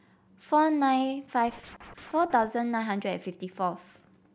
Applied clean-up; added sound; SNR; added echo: none; Scratching (performance technique); 19 dB; none.